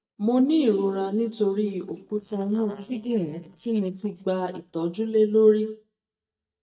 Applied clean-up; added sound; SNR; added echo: neural mask model DeepFilterNet 3.